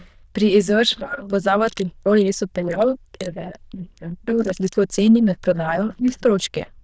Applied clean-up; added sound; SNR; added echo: neural diffusion model UNIVERSE++.